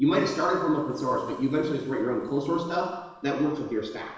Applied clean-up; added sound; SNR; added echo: neural separator model SepFormer DNS4.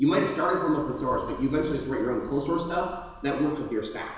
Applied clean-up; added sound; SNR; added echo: none; Sliding door; 18 dB; reverberation time 1.0 s.